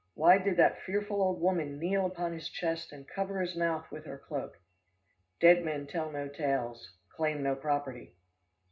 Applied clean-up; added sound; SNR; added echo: none; none; none; reverberation time 0.2 s.